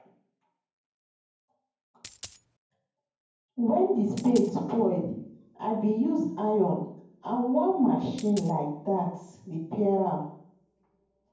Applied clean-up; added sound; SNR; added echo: none; Coin (dropping); 18 dB; reverberation time 0.9 s.